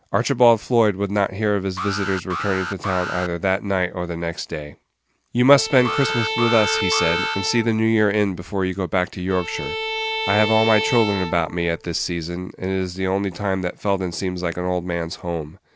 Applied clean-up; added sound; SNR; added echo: none; Alarm + Bowed string instrument; 5 dB; none.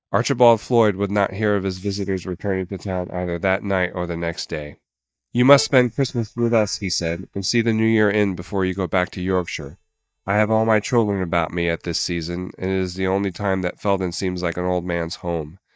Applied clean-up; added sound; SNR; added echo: neural mask model DeepFilterNet 3.